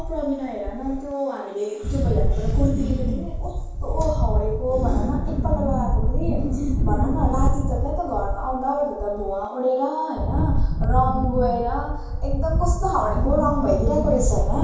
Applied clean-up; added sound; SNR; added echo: none; Wind; -3 dB; reverberation time 0.5 s.